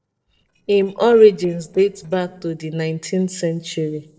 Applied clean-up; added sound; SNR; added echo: neural separator model SepFormer DNS4.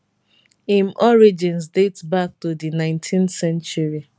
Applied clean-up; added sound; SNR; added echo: none; none; none; none.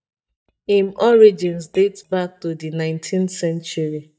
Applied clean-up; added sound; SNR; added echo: neural mask model DeepFilterNet 3.